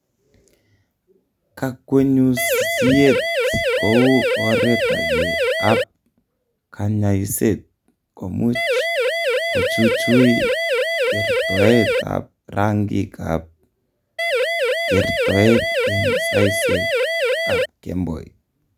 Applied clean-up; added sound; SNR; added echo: none; Siren; -2 dB; none.